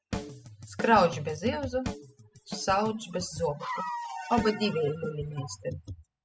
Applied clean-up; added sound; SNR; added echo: classical method spectral subtraction.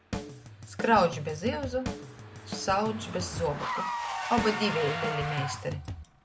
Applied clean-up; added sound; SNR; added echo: none; Drum kit + Engine / Car; 5 dB; none.